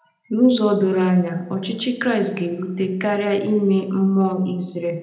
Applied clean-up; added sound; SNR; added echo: none; none; none; reverberation time 0.8 s.